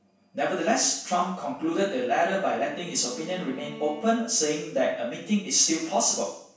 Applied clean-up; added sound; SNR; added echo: none; Bowed string instrument; 19 dB; reverberation time 0.7 s.